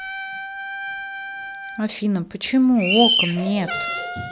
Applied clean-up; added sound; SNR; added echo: none; Trumpet; 10 dB; none.